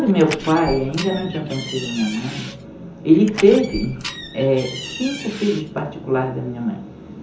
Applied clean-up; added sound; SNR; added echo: none; Door; 12 dB; reverberation time 0.6 s.